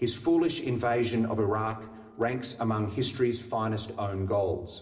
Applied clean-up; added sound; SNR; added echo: none; none; none; reverberation time 0.8 s.